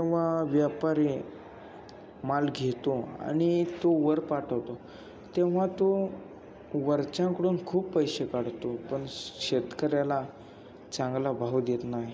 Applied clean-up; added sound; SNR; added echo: none; none; none; none.